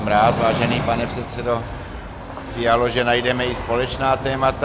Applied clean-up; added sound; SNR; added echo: none; Train; 7 dB; none.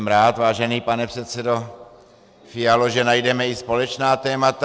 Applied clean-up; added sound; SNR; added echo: none; none; none; none.